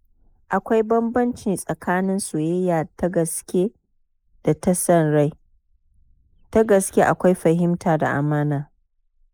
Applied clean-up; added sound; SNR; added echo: neural mask model Resemble Enhance denoiser.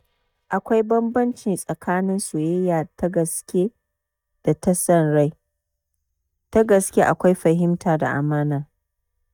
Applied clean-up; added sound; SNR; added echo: neural mask model DeepFilterNet 3.